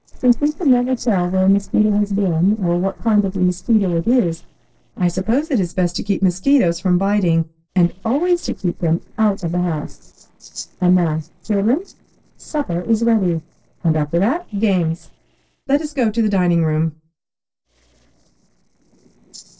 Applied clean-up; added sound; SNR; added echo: neural separator model SepFormer DNS4.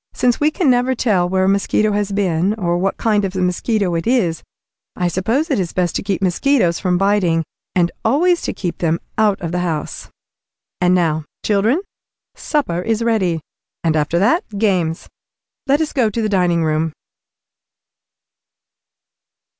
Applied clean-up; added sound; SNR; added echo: none; none; none; none.